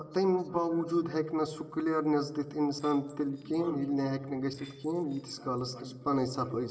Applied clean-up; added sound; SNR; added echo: neural separator model SepFormer DNS4.